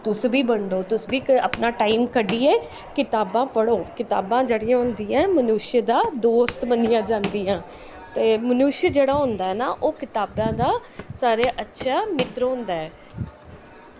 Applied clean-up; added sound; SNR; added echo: none; Walk, footsteps; 17 dB; none.